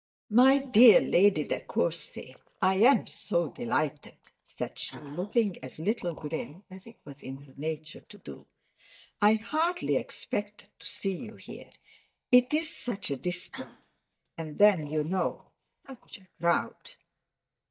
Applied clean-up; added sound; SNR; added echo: neural mask model DeepFilterNet 3.